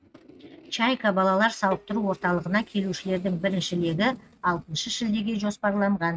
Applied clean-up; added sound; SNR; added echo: neural mask model RNNoise.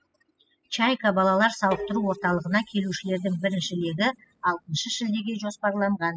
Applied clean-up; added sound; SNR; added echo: classical method spectral subtraction.